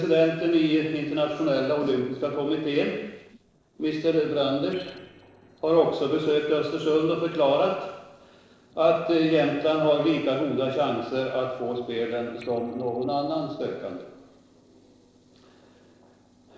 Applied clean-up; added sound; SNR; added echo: neural separator model SepFormer DNS4.